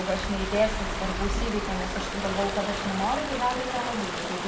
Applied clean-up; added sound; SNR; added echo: none; Stream / Ocean; 4 dB; none.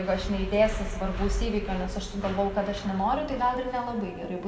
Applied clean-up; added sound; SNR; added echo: none; none; none; none.